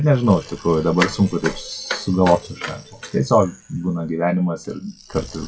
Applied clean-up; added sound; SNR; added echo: classical method WPE with log-MMSE.